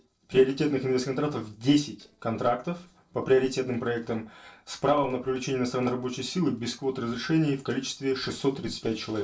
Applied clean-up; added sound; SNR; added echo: neural separator model SepFormer DNS4.